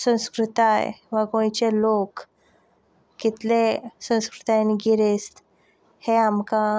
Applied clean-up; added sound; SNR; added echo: none; none; none; none.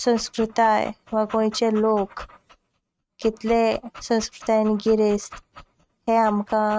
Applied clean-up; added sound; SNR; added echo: neural mask model RNNoise.